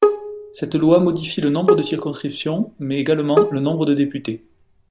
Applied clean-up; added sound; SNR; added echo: none; Bowed string instrument; 3 dB; none.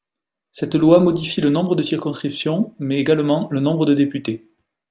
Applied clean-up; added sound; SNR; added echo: none; none; none; none.